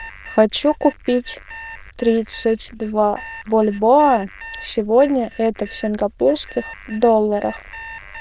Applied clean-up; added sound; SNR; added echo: neural diffusion model UNIVERSE++.